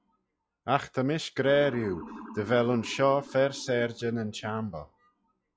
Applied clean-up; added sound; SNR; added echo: classical method log-MMSE.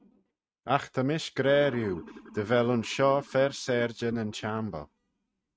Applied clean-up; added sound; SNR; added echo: neural mask model RNNoise.